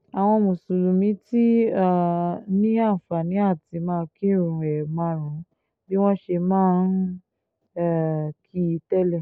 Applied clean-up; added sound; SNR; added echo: none; none; none; none.